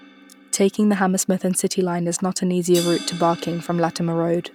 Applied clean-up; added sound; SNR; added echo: none; Crash cymbal; 17 dB; none.